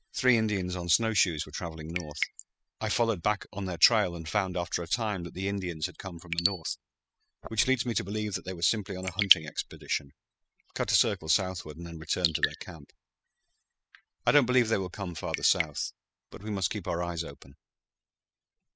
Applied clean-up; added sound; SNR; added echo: classical method spectral subtraction.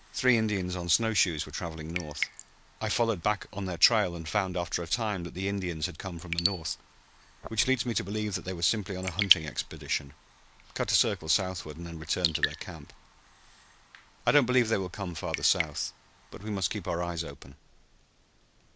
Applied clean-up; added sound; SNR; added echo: none; Raindrop / Drip; 9 dB; none.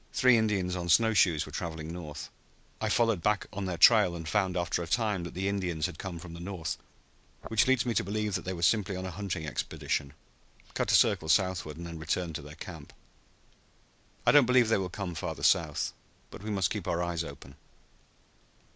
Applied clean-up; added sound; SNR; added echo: none; none; none; none.